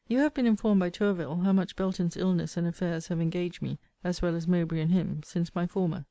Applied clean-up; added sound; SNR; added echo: none; none; none; none.